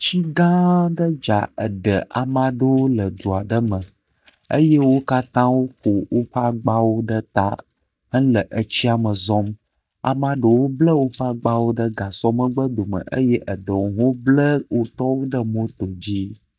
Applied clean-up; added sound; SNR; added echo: neural mask model DeepFilterNet 3.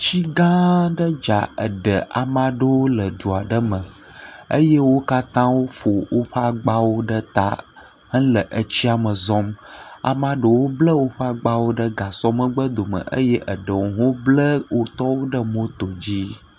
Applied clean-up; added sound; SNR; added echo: none; none; none; none.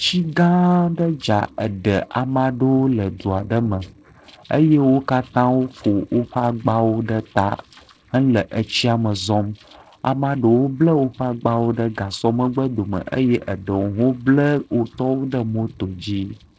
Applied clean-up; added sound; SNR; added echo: neural separator model SepFormer DNS4.